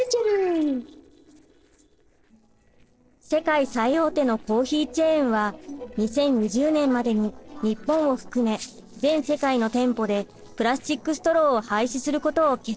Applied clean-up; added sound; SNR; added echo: neural separator model SepFormer DNS4.